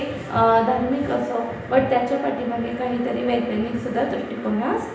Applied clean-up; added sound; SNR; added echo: none; none; none; reverberation time 0.8 s.